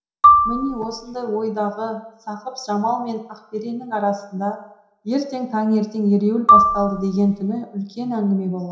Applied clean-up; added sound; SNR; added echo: none; Marimba, xylophone; -3 dB; reverberation time 0.7 s.